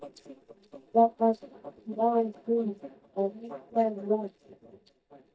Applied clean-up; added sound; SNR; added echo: neural mask model DeepFilterNet 3.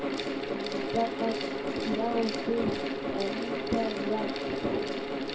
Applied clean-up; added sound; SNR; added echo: none; Mechanical fan; -1 dB; reverberation time 0.2 s.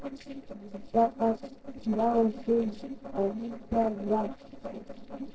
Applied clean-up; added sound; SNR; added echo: neural separator model SepFormer DNS4.